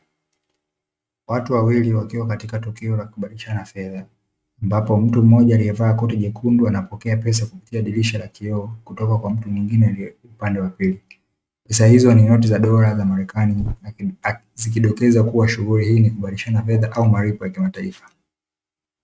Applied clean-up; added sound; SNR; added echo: neural mask model RNNoise.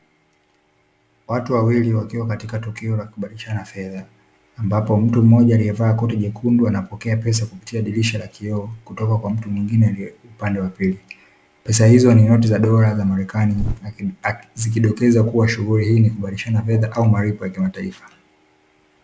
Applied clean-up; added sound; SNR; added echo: none; Bird; 13 dB; none.